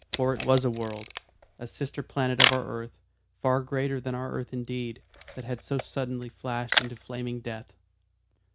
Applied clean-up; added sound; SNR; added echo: none; Camera; 4 dB; none.